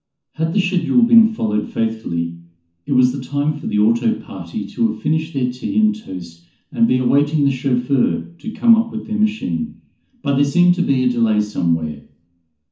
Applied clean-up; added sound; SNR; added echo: none; none; none; reverberation time 0.9 s.